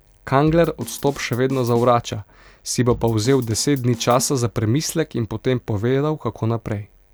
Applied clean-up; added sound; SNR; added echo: none; Drum kit; 18 dB; none.